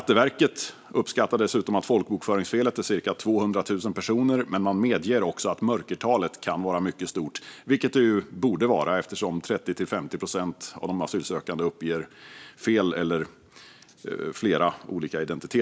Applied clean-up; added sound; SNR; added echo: none; none; none; none.